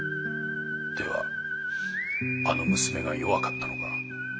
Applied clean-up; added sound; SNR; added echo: none; none; none; none.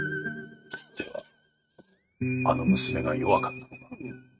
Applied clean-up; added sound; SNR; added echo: neural mask model RNNoise.